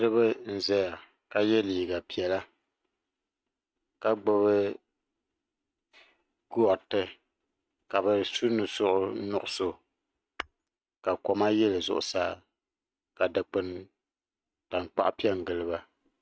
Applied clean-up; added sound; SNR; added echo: neural mask model RNNoise.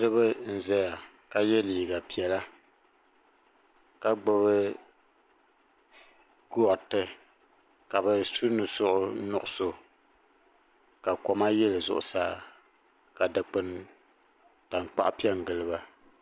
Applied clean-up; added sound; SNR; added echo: none; none; none; none.